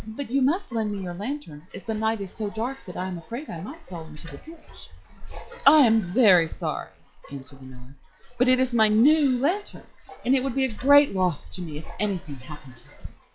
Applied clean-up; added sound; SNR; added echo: classical method log-MMSE.